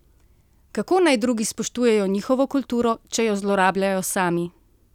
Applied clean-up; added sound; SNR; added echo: none; none; none; none.